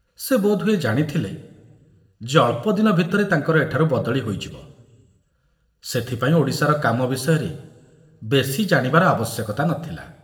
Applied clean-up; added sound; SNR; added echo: none; none; none; reverberation time 0.9 s.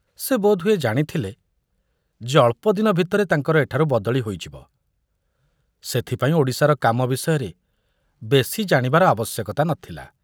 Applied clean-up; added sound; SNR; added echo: none; none; none; none.